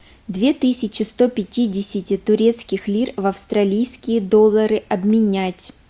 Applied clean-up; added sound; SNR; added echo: none; none; none; none.